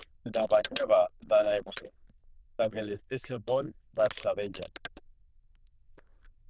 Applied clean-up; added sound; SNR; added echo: neural diffusion model UNIVERSE++.